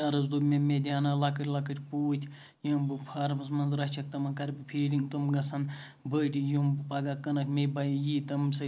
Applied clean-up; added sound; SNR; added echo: none; none; none; none.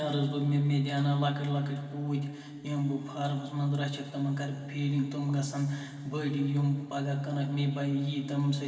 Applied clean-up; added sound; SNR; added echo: none; none; none; reverberation time 2.6 s.